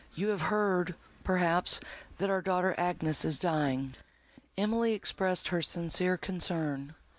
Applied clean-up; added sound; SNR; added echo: none; none; none; none.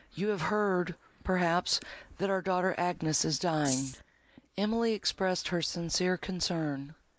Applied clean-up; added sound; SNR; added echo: neural mask model Resemble Enhance denoiser.